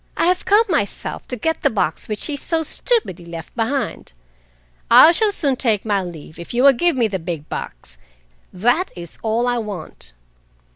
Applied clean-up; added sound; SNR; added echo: none; none; none; none.